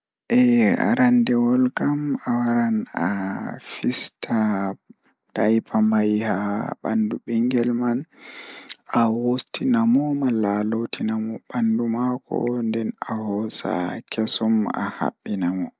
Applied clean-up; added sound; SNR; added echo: none; none; none; none.